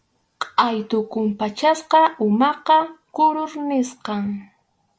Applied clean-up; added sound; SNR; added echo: none; none; none; none.